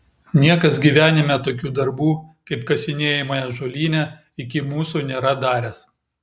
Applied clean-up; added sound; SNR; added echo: none; none; none; none.